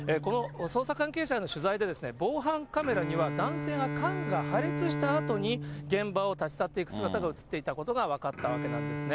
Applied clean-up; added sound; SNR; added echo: none; Bowed string instrument; 6 dB; none.